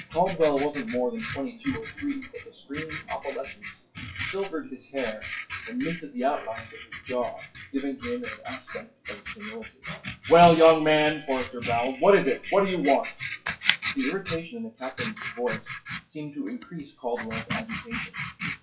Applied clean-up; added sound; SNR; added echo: classical method WPE with log-MMSE.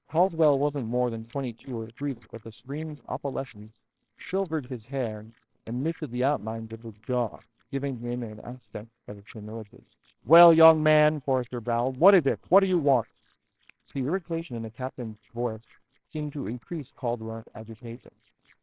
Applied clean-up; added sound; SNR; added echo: neural separator model SepFormer WHAMR!.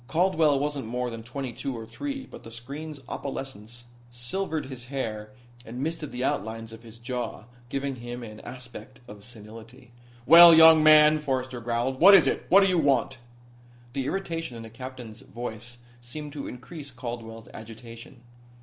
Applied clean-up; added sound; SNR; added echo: none; none; none; none.